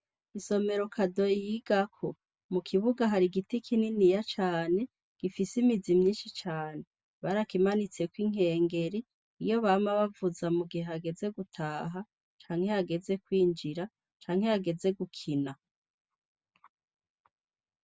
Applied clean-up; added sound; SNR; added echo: none; none; none; none.